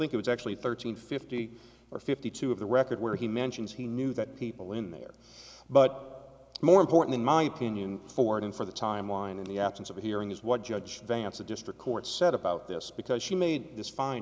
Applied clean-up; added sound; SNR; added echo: none; none; none; none.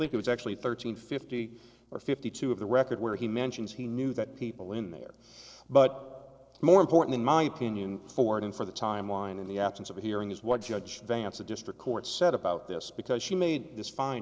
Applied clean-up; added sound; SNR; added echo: neural separator model SepFormer DNS4.